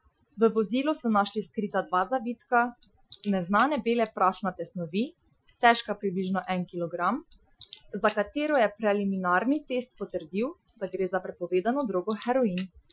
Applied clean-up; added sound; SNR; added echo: classical method Wiener filter.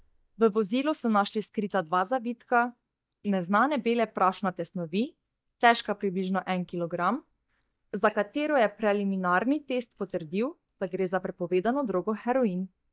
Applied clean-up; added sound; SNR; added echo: neural mask model DeepFilterNet 3.